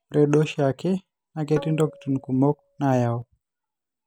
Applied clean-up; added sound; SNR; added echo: none; Tabla; 17 dB; none.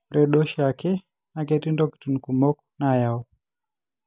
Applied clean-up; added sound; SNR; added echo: none; none; none; none.